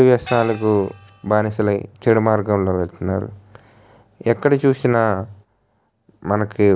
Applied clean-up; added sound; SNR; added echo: none; Gong; 18 dB; none.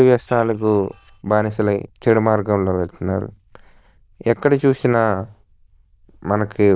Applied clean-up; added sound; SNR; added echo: neural diffusion model UNIVERSE++.